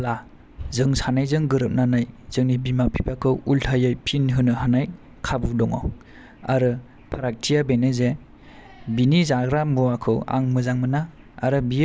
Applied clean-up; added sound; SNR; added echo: none; none; none; none.